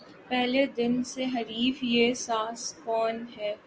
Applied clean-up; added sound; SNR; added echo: none; none; none; none.